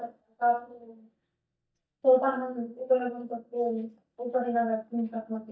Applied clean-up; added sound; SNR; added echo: neural mask model DeepFilterNet 3.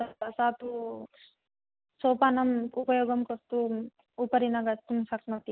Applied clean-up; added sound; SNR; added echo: none; none; none; none.